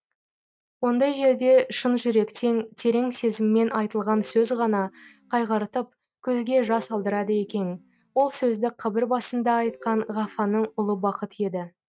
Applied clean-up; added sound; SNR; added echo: neural mask model RNNoise.